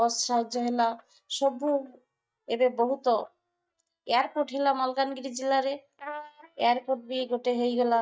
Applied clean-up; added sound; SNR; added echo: neural mask model DeepFilterNet 3.